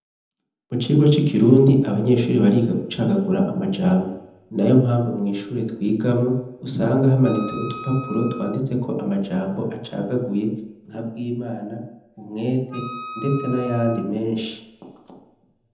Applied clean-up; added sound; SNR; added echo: none; Wind instrument, woodwind instrument; 16 dB; reverberation time 0.8 s.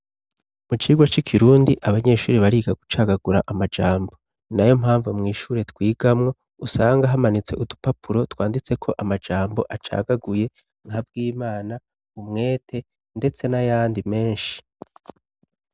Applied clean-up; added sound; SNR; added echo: none; none; none; none.